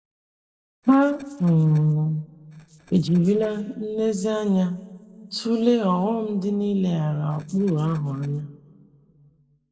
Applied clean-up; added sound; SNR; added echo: neural separator model SepFormer DNS4.